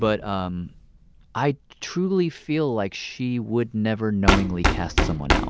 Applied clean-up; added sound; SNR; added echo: none; Knock; 2 dB; none.